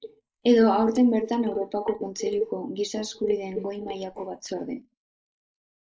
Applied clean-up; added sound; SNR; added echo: neural mask model Resemble Enhance denoiser.